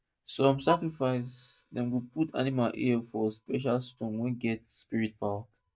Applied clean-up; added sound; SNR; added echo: neural mask model DeepFilterNet 3.